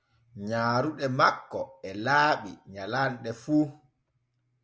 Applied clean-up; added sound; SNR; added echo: none; none; none; none.